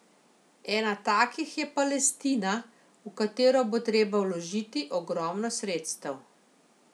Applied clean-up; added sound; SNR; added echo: none; none; none; none.